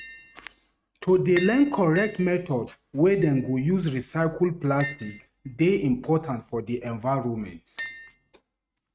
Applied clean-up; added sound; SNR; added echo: neural mask model RNNoise.